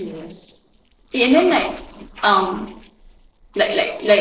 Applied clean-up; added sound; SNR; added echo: neural separator model SepFormer DNS4.